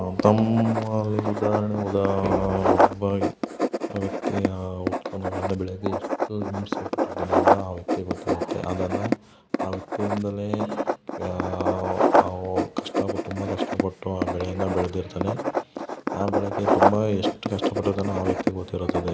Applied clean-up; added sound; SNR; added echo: none; Writing; -1 dB; none.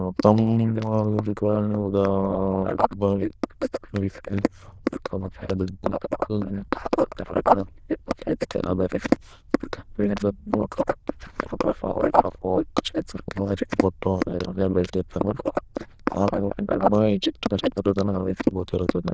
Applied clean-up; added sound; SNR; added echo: neural diffusion model UNIVERSE++.